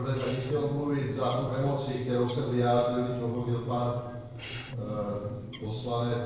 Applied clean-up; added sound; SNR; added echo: neural separator model SepFormer DNS4.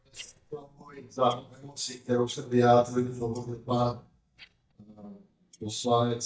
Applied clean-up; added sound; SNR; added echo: neural mask model DeepFilterNet 3.